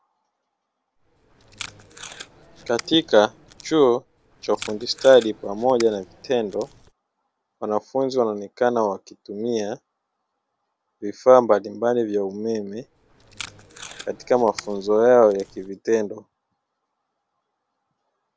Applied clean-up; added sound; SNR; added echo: none; Packing tape, duct tape; 19 dB; none.